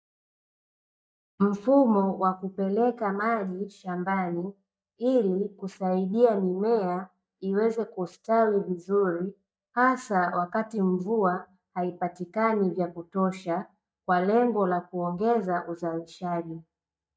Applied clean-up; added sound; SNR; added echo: neural mask model DeepFilterNet 3.